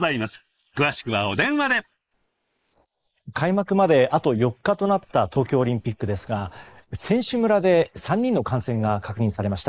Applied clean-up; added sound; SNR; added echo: neural mask model Resemble Enhance denoiser.